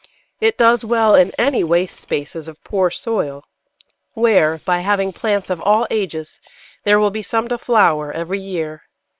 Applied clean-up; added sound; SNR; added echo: neural separator model SepFormer WHAM!.